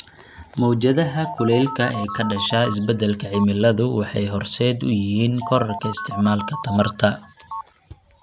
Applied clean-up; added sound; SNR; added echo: none; Telephone; 10 dB; none.